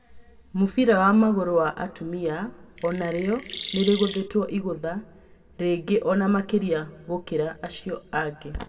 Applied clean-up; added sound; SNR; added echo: none; Chirp, tweet; 10 dB; reverberation time 0.9 s.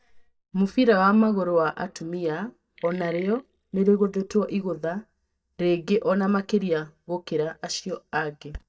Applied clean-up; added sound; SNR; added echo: neural mask model DeepFilterNet 3.